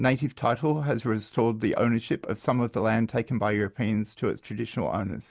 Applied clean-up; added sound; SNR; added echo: none; none; none; none.